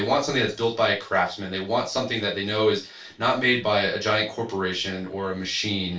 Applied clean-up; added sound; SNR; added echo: none; none; none; reverberation time 0.3 s.